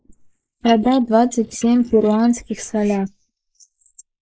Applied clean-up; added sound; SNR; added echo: neural mask model Resemble Enhance denoiser.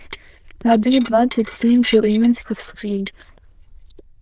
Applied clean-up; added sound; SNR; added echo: neural diffusion model UNIVERSE++.